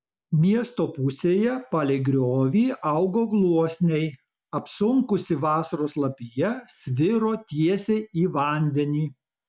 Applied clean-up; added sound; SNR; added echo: none; none; none; none.